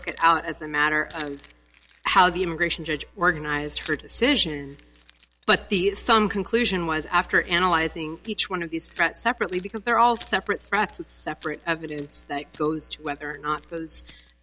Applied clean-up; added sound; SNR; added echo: none; Keys jangling; 19 dB; none.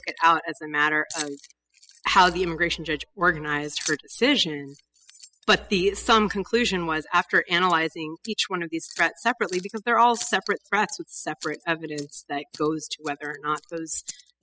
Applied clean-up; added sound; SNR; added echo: classical method spectral subtraction.